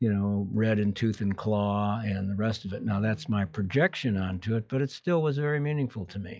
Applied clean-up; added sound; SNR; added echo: classical method log-MMSE.